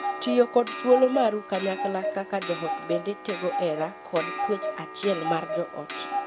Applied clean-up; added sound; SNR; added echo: none; Clock; 5 dB; none.